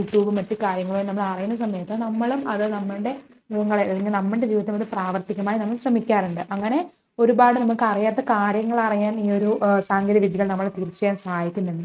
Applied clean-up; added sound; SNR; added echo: neural mask model RNNoise.